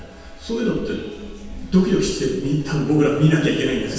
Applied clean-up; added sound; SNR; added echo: none; Wind; 17 dB; reverberation time 1.2 s.